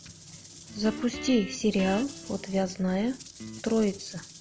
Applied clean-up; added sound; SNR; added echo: none; Rattle / Rattle (instrument) + Guitar; 13 dB; none.